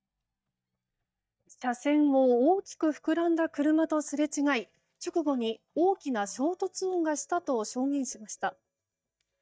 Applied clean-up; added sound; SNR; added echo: neural mask model DeepFilterNet 3.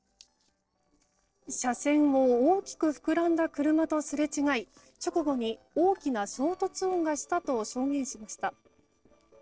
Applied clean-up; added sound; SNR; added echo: neural separator model SepFormer DNS4.